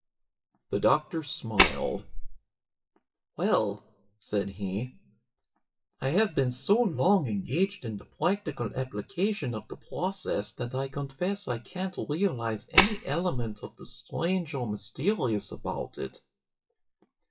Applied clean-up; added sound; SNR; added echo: classical method WPE with log-MMSE.